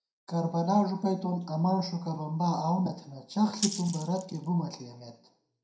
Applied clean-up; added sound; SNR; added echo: none; Rattle (instrument); 9 dB; reverberation time 0.4 s.